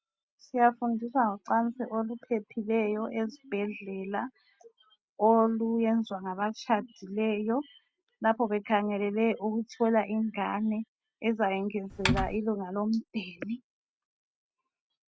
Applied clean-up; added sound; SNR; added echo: none; Typing; 0 dB; none.